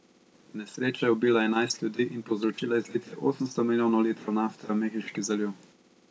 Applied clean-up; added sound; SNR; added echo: none; none; none; none.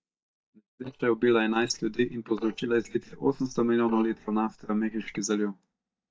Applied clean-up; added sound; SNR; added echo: neural mask model DeepFilterNet 3.